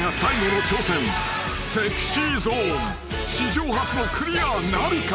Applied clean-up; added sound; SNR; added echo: none; Motorcycle / Engine + Clock; 18 dB; none.